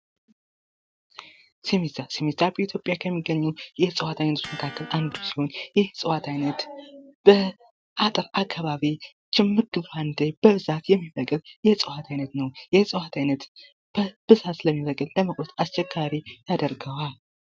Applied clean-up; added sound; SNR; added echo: none; Electric guitar; 18 dB; none.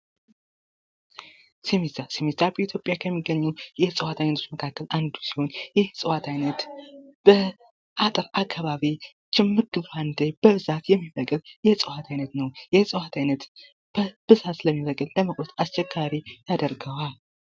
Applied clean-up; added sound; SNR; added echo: none; none; none; none.